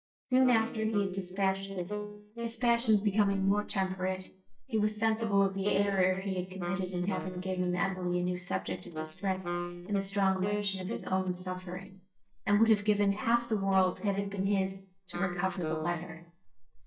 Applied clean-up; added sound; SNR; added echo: neural mask model DeepFilterNet 3.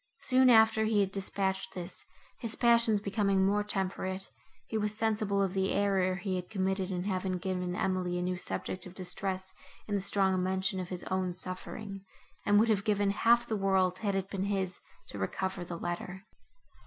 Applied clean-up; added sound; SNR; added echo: none; none; none; none.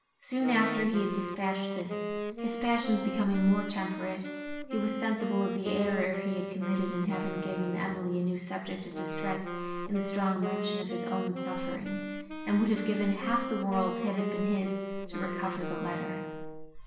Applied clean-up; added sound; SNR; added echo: none; Wind instrument, woodwind instrument; 5 dB; reverberation time 0.9 s.